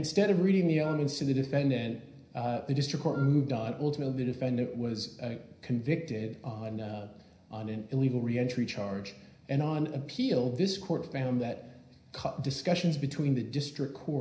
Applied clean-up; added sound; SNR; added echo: none; Wind instrument, woodwind instrument; 19 dB; reverberation time 0.5 s.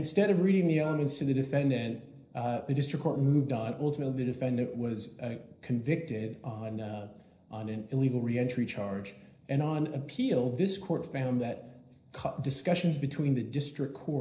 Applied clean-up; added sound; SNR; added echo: neural separator model SepFormer DNS4.